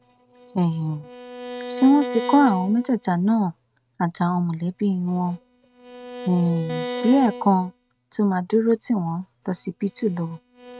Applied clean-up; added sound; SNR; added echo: neural mask model RNNoise.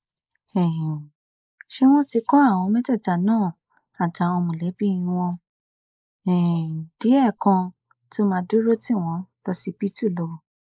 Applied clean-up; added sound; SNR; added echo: neural mask model Resemble Enhance denoiser.